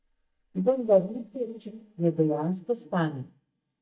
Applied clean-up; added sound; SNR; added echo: neural mask model DeepFilterNet 3.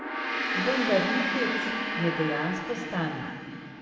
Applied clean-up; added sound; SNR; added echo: none; Gong; 1 dB; reverberation time 2.5 s.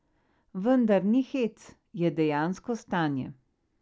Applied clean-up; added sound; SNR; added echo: none; none; none; none.